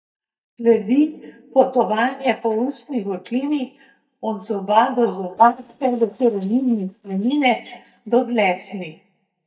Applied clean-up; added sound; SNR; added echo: neural mask model DeepFilterNet 3.